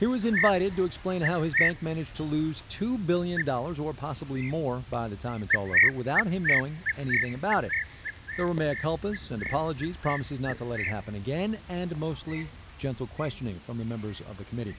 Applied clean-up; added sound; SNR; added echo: none; Cricket; -1 dB; none.